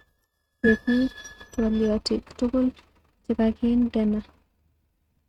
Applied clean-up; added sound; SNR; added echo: neural mask model RNNoise.